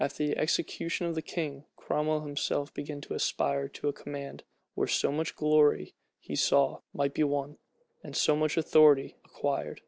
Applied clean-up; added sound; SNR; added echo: none; none; none; none.